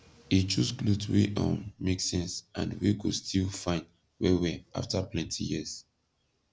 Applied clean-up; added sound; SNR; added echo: none; none; none; none.